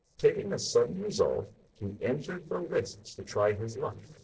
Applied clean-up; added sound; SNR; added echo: neural separator model SepFormer DNS4.